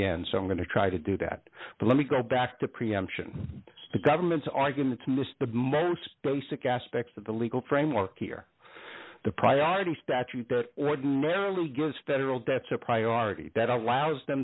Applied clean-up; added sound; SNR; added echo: none; none; none; none.